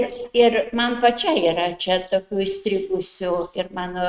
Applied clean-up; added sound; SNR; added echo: neural mask model RNNoise.